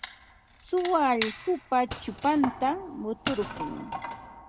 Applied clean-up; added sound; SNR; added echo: none; Wood; 9 dB; none.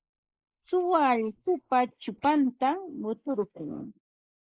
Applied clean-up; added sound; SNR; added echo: neural mask model Resemble Enhance denoiser.